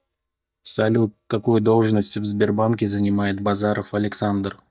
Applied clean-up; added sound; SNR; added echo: neural mask model DeepFilterNet 3.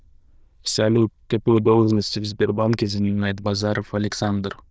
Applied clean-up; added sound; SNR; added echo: neural diffusion model UNIVERSE++.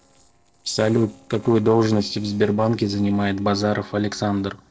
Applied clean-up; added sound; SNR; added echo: neural separator model SepFormer DNS4.